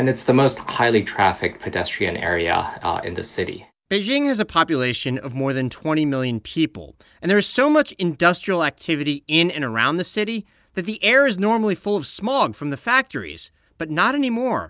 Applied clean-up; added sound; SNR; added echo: none; none; none; none.